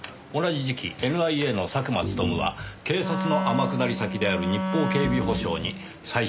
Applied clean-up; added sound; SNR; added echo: none; Wind instrument, woodwind instrument; 3 dB; none.